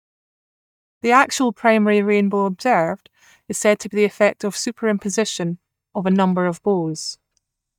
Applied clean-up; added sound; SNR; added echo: neural mask model DeepFilterNet 3.